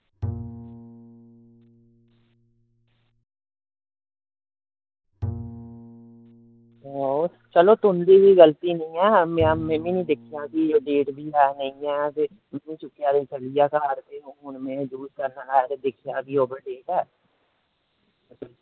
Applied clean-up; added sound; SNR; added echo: none; Bowed string instrument; 15 dB; none.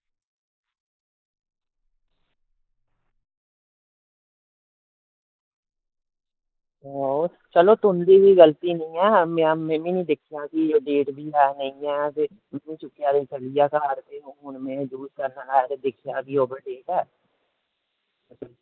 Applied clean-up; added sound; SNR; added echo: neural mask model Resemble Enhance denoiser.